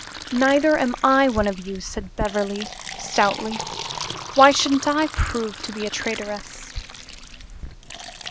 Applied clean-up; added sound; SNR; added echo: none; Fill (with liquid); 12 dB; none.